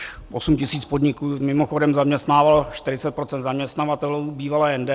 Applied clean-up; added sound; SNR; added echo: none; none; none; none.